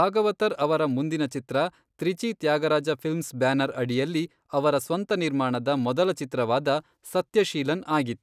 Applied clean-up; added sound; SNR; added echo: none; none; none; none.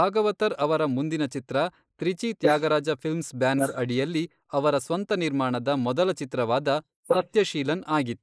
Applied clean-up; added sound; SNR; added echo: neural mask model Resemble Enhance denoiser.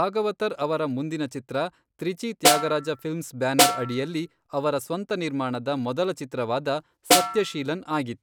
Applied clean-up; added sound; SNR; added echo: none; Snare drum; -3 dB; none.